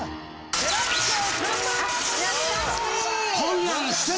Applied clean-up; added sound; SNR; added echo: none; none; none; none.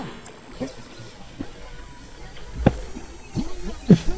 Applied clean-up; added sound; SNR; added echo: neural mask model DeepFilterNet 3.